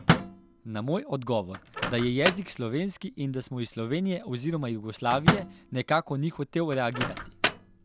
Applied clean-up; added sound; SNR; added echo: none; Microwave oven; 2 dB; none.